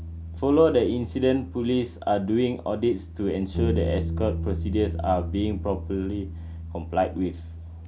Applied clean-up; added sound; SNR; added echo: none; Bass guitar; 6 dB; none.